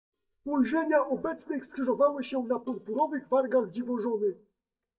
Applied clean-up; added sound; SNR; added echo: neural mask model DeepFilterNet 3.